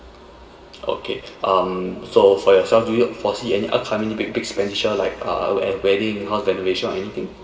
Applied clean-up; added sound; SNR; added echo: none; none; none; reverberation time 1.7 s.